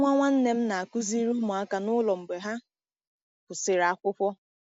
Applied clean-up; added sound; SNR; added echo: none; none; none; none.